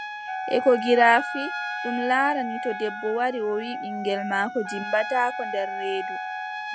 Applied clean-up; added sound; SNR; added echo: none; Wind instrument, woodwind instrument + Trumpet; 6 dB; none.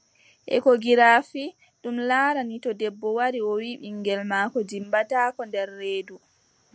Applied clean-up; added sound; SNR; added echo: none; none; none; none.